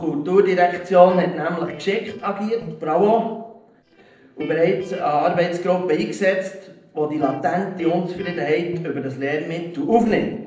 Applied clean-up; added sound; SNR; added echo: neural separator model SepFormer DNS4.